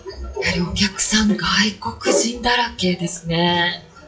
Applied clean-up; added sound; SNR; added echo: classical method WPE with log-MMSE.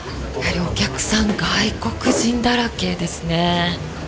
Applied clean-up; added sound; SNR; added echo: none; none; none; none.